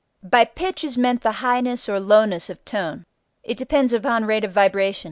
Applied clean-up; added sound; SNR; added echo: none; none; none; none.